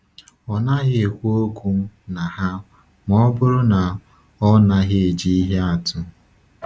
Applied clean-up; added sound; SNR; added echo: none; none; none; none.